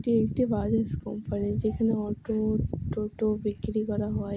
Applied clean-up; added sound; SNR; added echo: none; none; none; none.